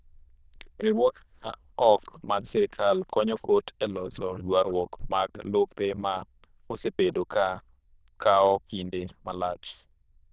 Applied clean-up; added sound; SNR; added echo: neural diffusion model UNIVERSE++.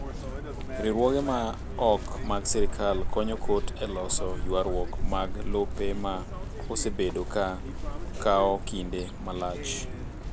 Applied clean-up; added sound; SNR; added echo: none; Chirp, tweet; 1 dB; none.